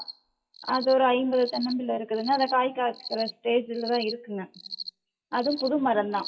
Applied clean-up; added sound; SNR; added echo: classical method WPE with log-MMSE.